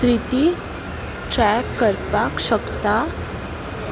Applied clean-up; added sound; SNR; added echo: none; none; none; none.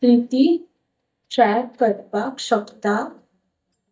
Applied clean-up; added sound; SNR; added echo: neural mask model DeepFilterNet 3.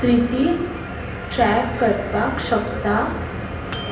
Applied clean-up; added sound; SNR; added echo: none; Microwave oven; 17 dB; reverberation time 0.8 s.